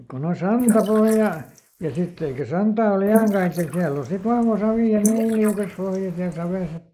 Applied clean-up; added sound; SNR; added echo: neural mask model Resemble Enhance denoiser.